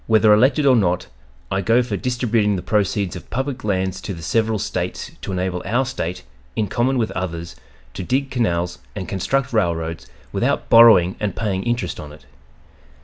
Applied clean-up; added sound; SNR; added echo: none; none; none; none.